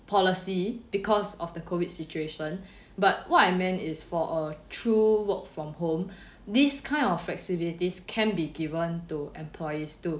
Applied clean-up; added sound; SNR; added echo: none; none; none; none.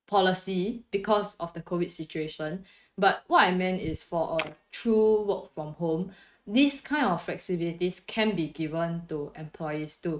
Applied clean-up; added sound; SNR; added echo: neural mask model RNNoise.